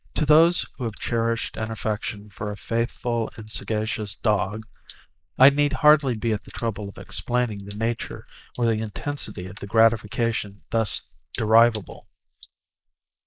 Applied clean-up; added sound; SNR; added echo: neural mask model Resemble Enhance denoiser.